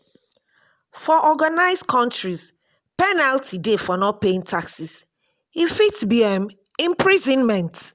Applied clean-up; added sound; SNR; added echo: none; none; none; none.